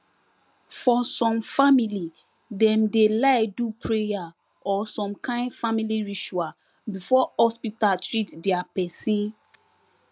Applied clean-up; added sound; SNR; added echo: none; none; none; none.